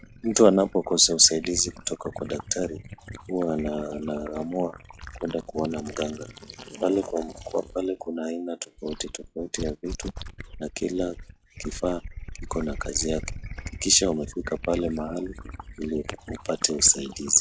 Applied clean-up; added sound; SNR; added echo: classical method log-MMSE.